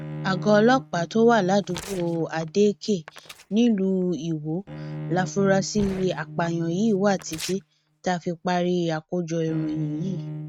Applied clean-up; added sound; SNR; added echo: neural mask model RNNoise.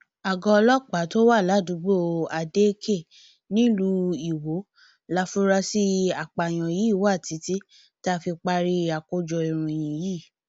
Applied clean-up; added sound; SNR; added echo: none; none; none; none.